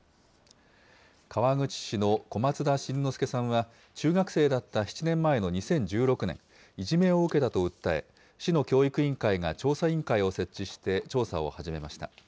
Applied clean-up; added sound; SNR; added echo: none; none; none; none.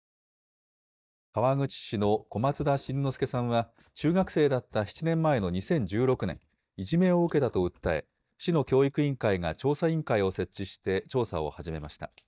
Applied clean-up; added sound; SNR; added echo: neural mask model DeepFilterNet 3.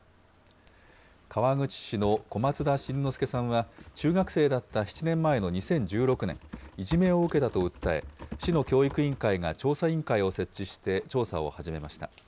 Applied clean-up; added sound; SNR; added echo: none; Typing; 18 dB; none.